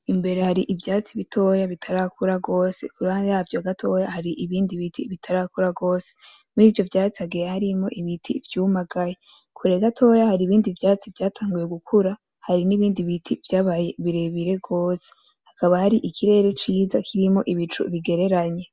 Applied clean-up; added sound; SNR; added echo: none; none; none; none.